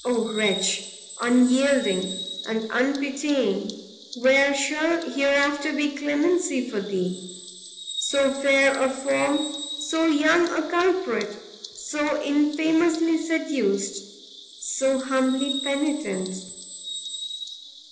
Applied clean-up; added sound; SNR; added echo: none; Bird vocalization, bird call, bird song; 13 dB; reverberation time 1.0 s.